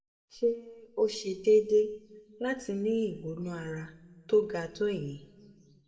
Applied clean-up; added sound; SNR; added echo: none; none; none; reverberation time 0.9 s.